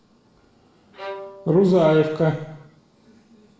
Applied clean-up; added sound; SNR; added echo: none; Bowed string instrument; 18 dB; reverberation time 0.8 s.